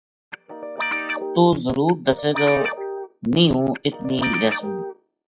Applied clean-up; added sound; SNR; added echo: classical method log-MMSE.